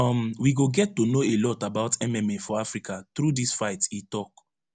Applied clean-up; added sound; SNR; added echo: none; none; none; none.